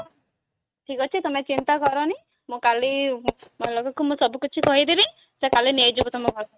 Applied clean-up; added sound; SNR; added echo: neural mask model RNNoise.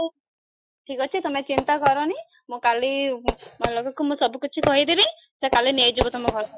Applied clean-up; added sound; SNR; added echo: classical method Wiener filter.